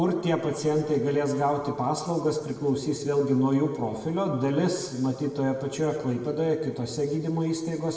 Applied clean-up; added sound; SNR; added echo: none; none; none; reverberation time 1.3 s.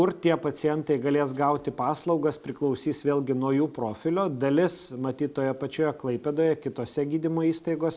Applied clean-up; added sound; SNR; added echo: none; none; none; none.